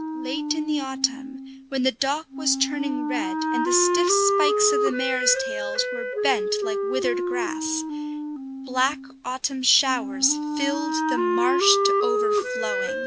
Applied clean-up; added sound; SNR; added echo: none; Wind instrument, woodwind instrument; -1 dB; none.